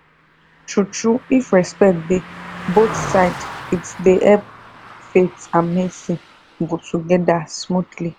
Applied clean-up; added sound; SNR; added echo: none; Car passing by; 15 dB; none.